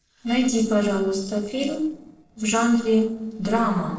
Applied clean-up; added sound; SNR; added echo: neural separator model SepFormer DNS4.